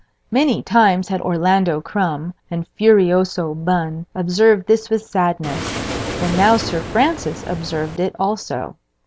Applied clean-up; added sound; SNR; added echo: none; Waves, surf; 8 dB; none.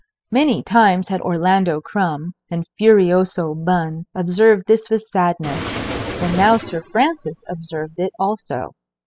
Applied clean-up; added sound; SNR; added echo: classical method spectral subtraction.